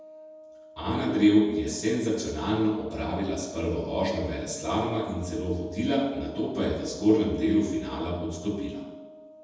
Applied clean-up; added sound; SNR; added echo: none; Wind instrument, woodwind instrument; 19 dB; reverberation time 1.1 s.